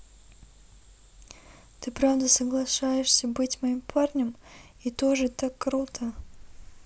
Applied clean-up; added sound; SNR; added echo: none; none; none; none.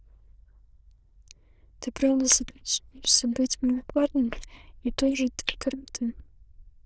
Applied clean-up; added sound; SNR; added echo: neural diffusion model UNIVERSE++.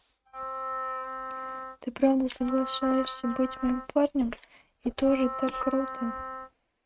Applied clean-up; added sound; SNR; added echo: neural mask model RNNoise.